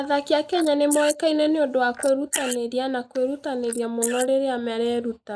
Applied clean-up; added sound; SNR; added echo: neural mask model Resemble Enhance denoiser.